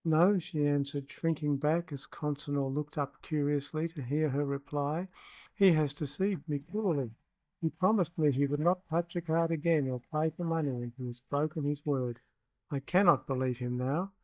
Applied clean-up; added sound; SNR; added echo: neural mask model DeepFilterNet 3.